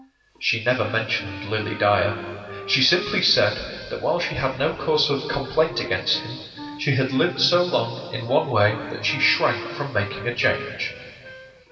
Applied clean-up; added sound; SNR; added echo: none; Wind instrument, woodwind instrument; 16 dB; reverberation time 2.4 s.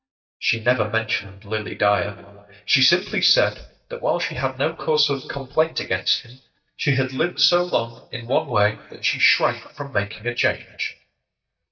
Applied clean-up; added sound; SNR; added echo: neural mask model DeepFilterNet 3.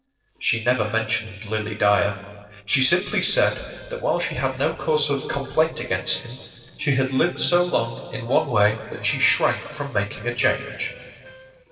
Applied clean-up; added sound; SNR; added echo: neural separator model SepFormer DNS4.